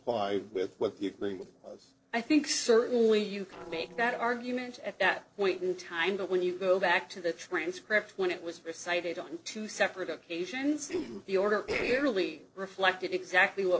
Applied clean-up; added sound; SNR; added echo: neural separator model SepFormer DNS4.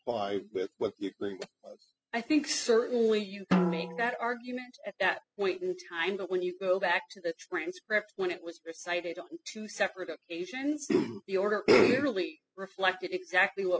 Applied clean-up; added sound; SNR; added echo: classical method spectral subtraction.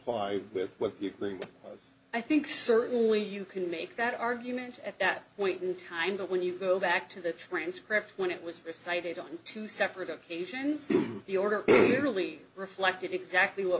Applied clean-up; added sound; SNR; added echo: none; none; none; none.